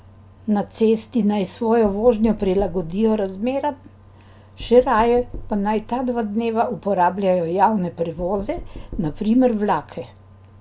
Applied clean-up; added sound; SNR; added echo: none; Knock; 15 dB; none.